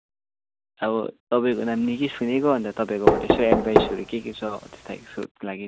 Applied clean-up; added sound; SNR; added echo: none; Knock; -1 dB; none.